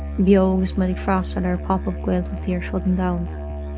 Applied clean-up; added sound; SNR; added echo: none; Musical instrument; 7 dB; none.